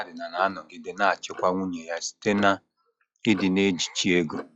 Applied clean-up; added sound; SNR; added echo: classical method log-MMSE.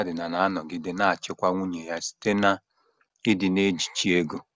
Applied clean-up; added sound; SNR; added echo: none; none; none; none.